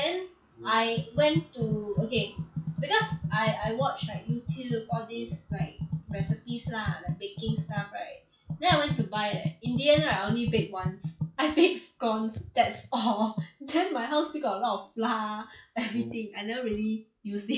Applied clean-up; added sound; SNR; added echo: classical method log-MMSE.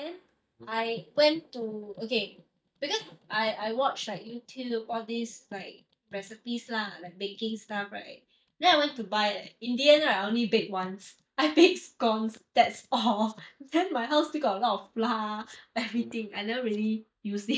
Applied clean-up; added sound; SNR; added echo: neural mask model DeepFilterNet 3.